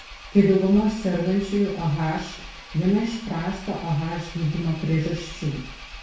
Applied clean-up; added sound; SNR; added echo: none; Engine; 16 dB; reverberation time 0.6 s.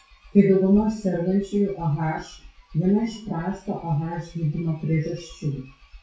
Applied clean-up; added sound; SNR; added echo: classical method WPE with log-MMSE.